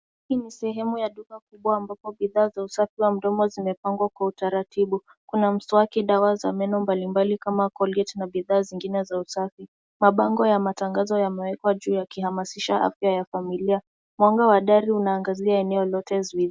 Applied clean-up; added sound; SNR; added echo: none; none; none; none.